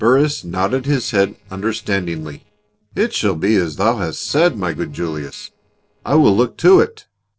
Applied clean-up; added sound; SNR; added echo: neural separator model SepFormer DNS4.